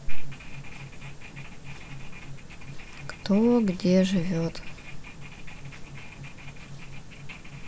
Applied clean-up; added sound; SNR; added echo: none; none; none; none.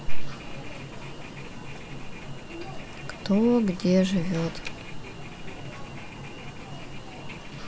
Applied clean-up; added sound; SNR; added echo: none; Alarm; 16 dB; none.